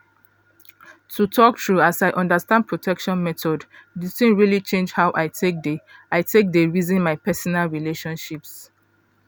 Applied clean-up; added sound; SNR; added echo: none; none; none; none.